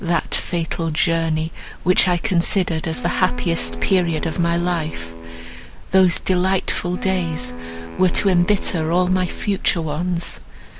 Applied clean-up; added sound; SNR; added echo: none; Wind instrument, woodwind instrument; 15 dB; none.